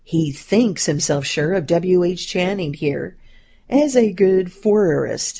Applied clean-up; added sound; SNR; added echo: none; none; none; none.